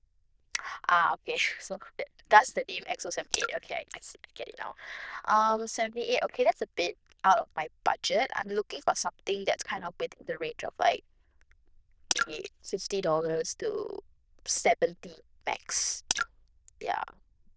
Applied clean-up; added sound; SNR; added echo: neural diffusion model UNIVERSE++.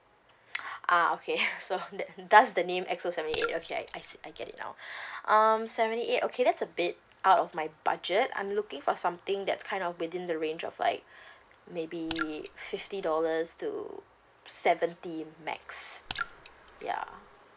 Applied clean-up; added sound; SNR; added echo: none; Raindrop / Splash, splatter; 9 dB; none.